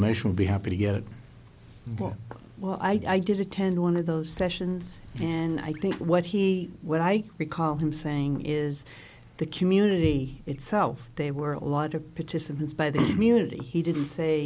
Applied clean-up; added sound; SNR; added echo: none; none; none; none.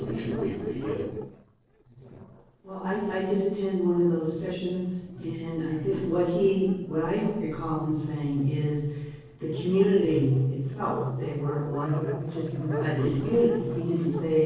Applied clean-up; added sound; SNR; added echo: neural separator model SepFormer DNS4.